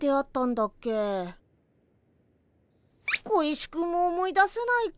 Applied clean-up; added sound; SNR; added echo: none; none; none; none.